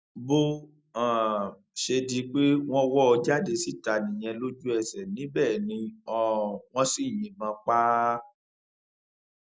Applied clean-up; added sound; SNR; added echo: none; none; none; none.